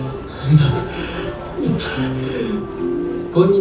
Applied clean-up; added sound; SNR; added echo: none; Aircraft; 15 dB; reverberation time 0.6 s.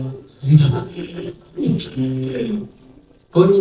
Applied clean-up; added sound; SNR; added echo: neural separator model SepFormer DNS4.